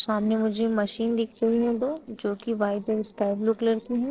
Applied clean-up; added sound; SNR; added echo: neural separator model SepFormer DNS4.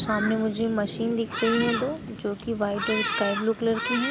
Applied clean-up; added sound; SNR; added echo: none; Thunderstorm; 5 dB; none.